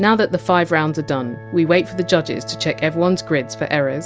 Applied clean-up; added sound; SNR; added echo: none; none; none; none.